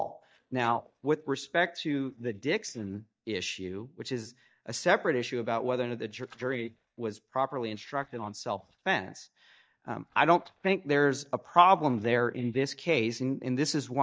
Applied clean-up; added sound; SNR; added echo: neural mask model DeepFilterNet 3.